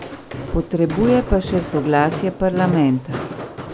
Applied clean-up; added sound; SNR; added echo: none; Walk, footsteps; 9 dB; none.